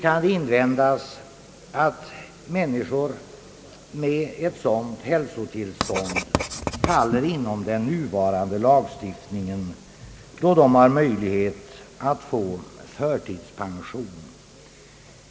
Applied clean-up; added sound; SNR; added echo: none; Writing; 6 dB; none.